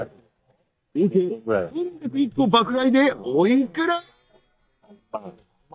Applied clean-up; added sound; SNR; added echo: neural mask model DeepFilterNet 3.